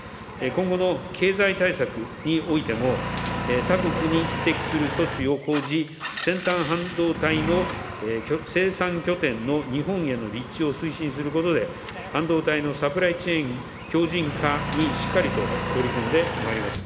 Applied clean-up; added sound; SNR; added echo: none; Engine; 6 dB; none.